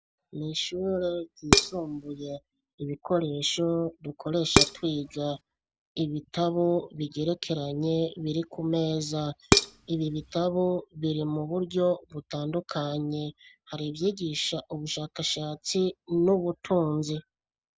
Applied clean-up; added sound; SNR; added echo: none; Dishes, pots, and pans; -3 dB; none.